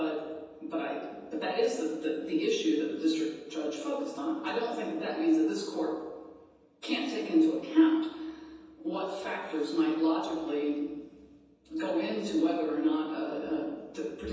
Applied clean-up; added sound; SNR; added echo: none; none; none; reverberation time 1.1 s.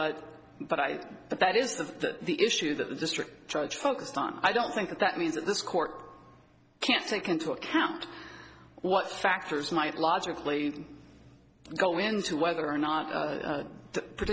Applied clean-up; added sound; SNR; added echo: none; none; none; none.